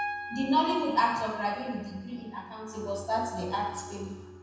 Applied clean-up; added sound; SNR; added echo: none; Piano; 13 dB; reverberation time 1.1 s.